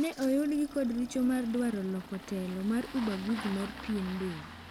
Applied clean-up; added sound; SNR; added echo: none; Engine starting; 13 dB; none.